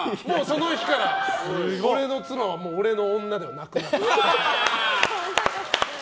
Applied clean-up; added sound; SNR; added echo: none; Wind instrument, woodwind instrument; 16 dB; none.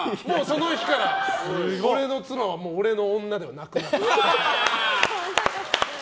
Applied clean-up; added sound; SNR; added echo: none; none; none; none.